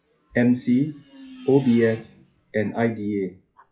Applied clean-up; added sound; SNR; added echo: classical method WPE with log-MMSE.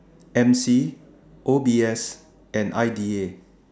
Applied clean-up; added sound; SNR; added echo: none; none; none; none.